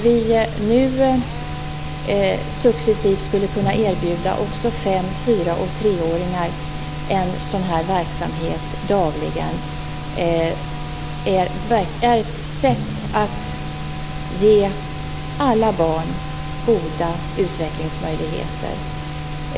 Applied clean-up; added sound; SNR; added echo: none; Drill + Drum; 15 dB; none.